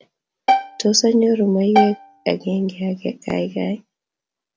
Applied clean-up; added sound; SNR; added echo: none; Bowed string instrument; 3 dB; none.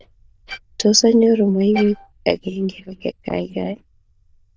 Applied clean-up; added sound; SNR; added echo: neural diffusion model UNIVERSE++.